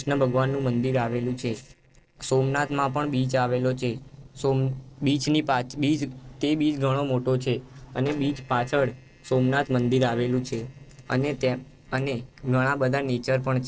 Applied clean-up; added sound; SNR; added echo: neural separator model SepFormer DNS4.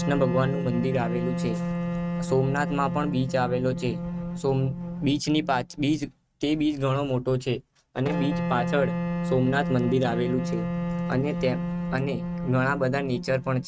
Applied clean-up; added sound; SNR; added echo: neural mask model RNNoise.